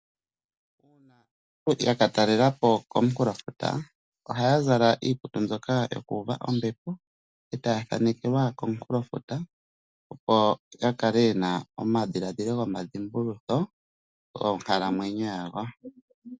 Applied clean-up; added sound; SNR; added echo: none; none; none; none.